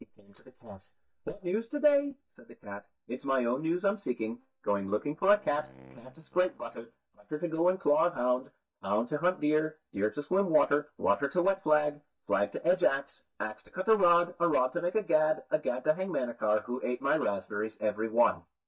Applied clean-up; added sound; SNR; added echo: neural mask model DeepFilterNet 3.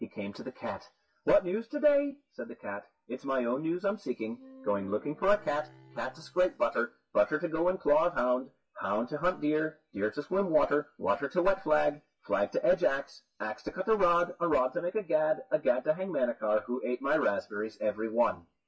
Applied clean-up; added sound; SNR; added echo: classical method WPE with log-MMSE.